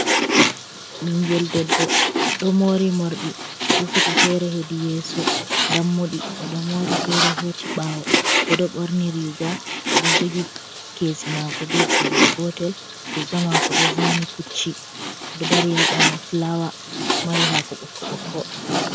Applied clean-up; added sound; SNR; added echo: none; Frying (food); -2 dB; none.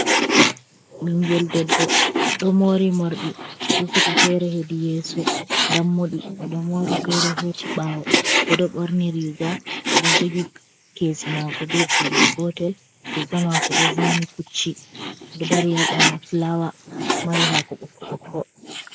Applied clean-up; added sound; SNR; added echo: neural mask model Resemble Enhance denoiser.